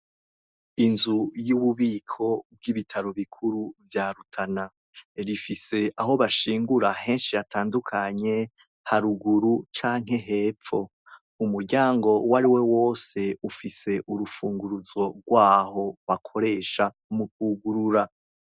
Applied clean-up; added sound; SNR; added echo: none; none; none; none.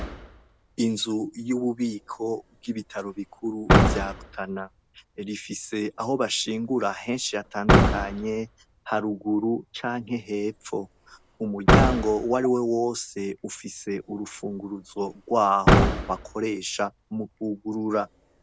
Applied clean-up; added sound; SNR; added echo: none; Slam / Car; -1 dB; none.